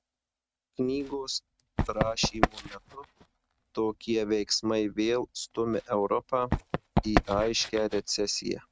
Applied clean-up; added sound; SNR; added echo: neural mask model RNNoise.